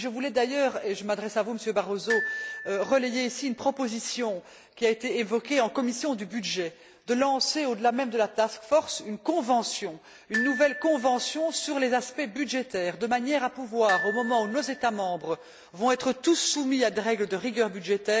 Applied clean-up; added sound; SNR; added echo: none; Glockenspiel; 10 dB; none.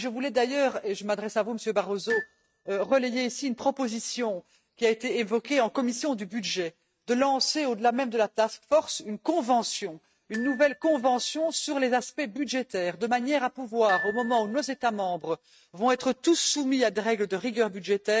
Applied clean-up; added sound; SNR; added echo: neural mask model RNNoise.